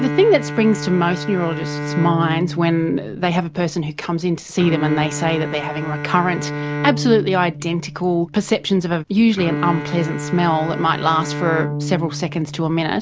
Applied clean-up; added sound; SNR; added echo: none; Bowed string instrument; 8 dB; none.